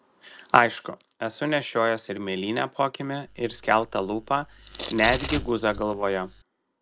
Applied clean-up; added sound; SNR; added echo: none; Domestic sounds, home sounds; 7 dB; none.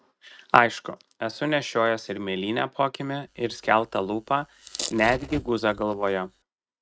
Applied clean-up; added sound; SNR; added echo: neural mask model RNNoise.